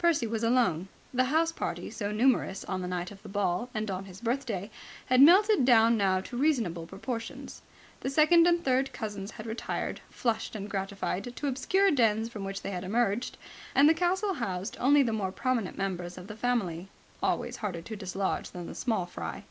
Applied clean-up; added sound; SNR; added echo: none; none; none; none.